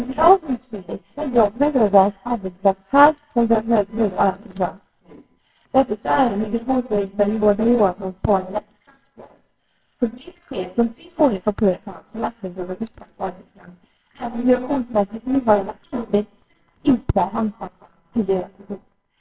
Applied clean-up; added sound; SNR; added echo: neural separator model SepFormer WHAMR!.